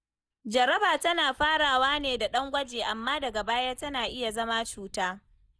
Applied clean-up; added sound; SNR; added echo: neural mask model DeepFilterNet 3.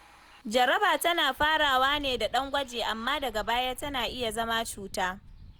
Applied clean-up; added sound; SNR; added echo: none; Bus; 19 dB; none.